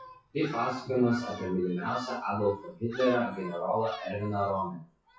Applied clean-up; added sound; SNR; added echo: classical method WPE with log-MMSE.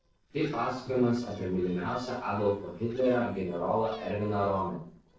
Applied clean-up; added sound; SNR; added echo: neural separator model SepFormer DNS4.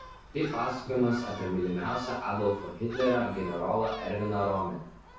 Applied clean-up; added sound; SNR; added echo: none; Gull, seagull; 13 dB; reverberation time 0.6 s.